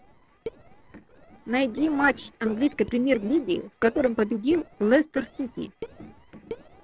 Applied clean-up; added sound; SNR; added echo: neural separator model SepFormer DNS4.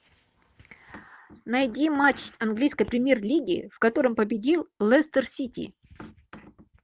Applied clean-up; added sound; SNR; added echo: none; none; none; none.